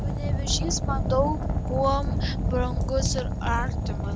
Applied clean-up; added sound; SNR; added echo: none; Fire; -3 dB; none.